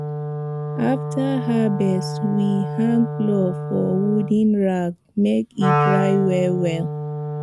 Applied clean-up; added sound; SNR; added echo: none; Wind instrument, woodwind instrument; 4 dB; none.